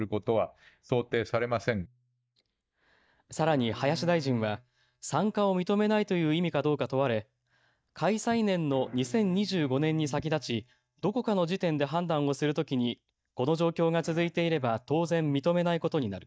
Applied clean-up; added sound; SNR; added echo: neural mask model DeepFilterNet 3.